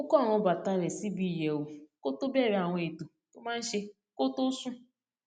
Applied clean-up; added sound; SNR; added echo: none; none; none; none.